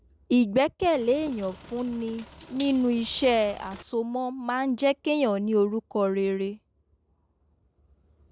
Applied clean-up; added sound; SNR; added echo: none; Bathtub (filling or washing); 12 dB; none.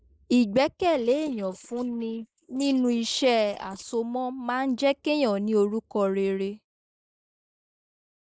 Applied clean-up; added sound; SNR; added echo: neural mask model Resemble Enhance denoiser.